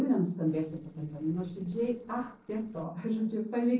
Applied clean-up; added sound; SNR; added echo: neural separator model SepFormer DNS4.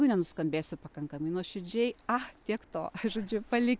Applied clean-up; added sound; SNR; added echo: none; none; none; none.